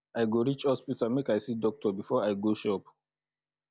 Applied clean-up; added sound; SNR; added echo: none; none; none; none.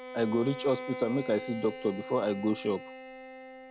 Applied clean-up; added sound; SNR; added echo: none; Bowed string instrument; 11 dB; none.